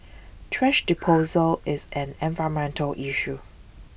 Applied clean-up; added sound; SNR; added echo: none; Breathing; 13 dB; none.